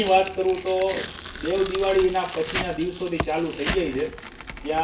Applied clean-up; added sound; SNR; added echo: none; Tearing; 9 dB; reverberation time 0.2 s.